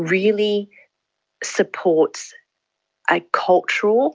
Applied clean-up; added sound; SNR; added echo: none; none; none; none.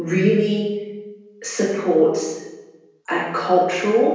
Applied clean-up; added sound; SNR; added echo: none; none; none; reverberation time 1.0 s.